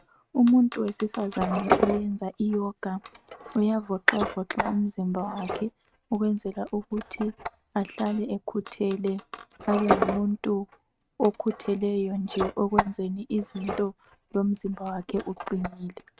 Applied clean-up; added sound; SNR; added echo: neural mask model RNNoise.